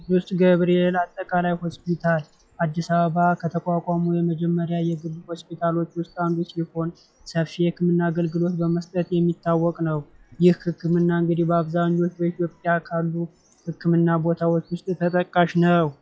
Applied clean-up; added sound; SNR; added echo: classical method log-MMSE.